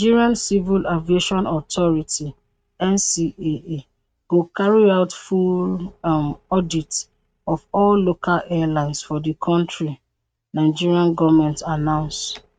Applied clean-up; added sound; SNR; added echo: neural mask model RNNoise.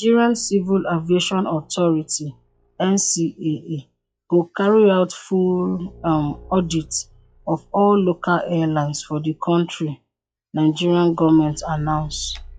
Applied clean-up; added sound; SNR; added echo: classical method log-MMSE.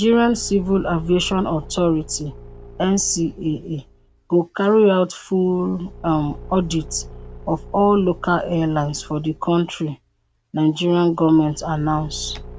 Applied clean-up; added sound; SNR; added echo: none; Engine / Car; 18 dB; none.